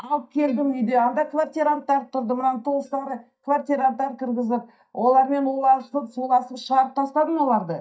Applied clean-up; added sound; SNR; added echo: neural mask model DeepFilterNet 3.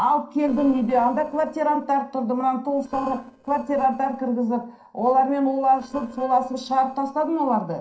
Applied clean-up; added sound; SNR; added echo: neural separator model SepFormer DNS4.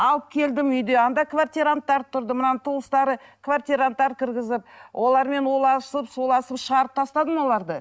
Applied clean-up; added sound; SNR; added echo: none; none; none; none.